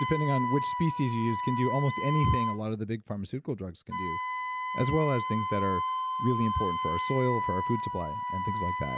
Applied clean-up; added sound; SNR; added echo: none; Wind instrument, woodwind instrument; 2 dB; none.